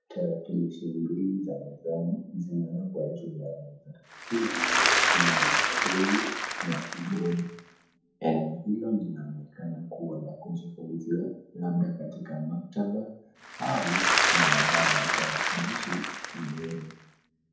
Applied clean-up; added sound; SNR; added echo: none; Applause / Crowd; -5 dB; reverberation time 0.7 s.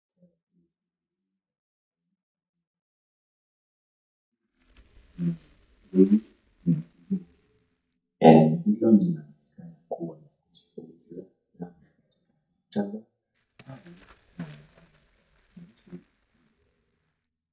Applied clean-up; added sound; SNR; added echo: neural mask model DeepFilterNet 3.